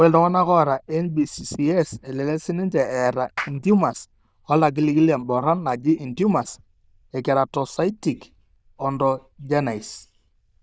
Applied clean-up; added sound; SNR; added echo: neural diffusion model UNIVERSE++.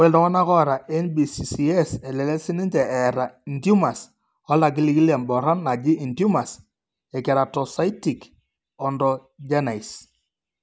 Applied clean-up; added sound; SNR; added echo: none; none; none; none.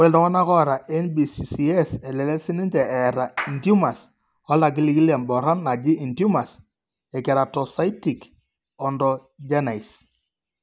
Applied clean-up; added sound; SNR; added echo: none; Clapping; 15 dB; none.